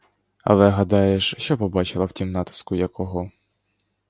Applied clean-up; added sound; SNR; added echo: none; none; none; none.